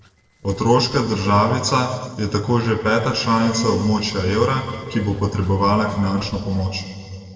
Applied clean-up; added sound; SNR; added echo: neural separator model SepFormer DNS4.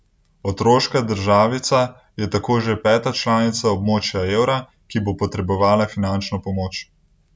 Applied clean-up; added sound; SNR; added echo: none; none; none; none.